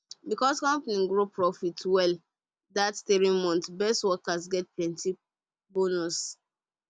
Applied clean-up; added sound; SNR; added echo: none; none; none; none.